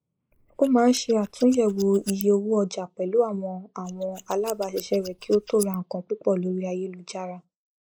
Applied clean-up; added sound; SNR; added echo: neural mask model Resemble Enhance denoiser.